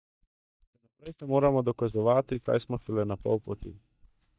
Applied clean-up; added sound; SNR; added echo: neural mask model DeepFilterNet 3.